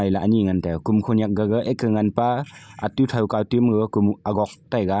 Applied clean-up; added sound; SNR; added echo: none; none; none; none.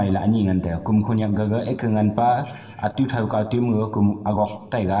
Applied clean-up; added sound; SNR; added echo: none; none; none; reverberation time 2.6 s.